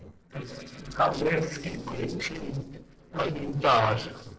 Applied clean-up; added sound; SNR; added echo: neural separator model SepFormer DNS4.